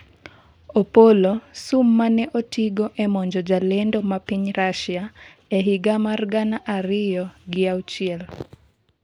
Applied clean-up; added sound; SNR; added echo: none; none; none; none.